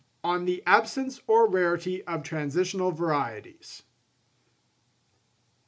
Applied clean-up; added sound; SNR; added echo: none; none; none; none.